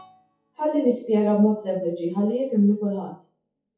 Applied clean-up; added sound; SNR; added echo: classical method WPE with log-MMSE.